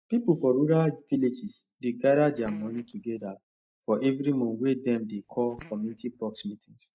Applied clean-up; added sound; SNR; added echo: neural mask model DeepFilterNet 3.